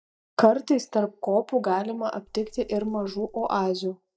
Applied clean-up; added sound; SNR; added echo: neural mask model DeepFilterNet 3.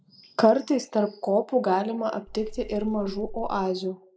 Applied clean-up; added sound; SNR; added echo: neural mask model Resemble Enhance denoiser.